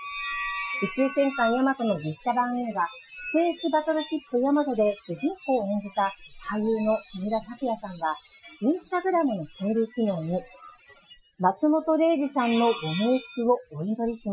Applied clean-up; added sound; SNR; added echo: classical method Wiener filter.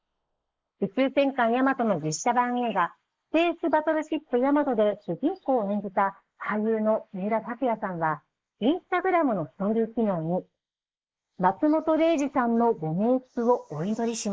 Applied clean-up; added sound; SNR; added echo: neural mask model Resemble Enhance denoiser.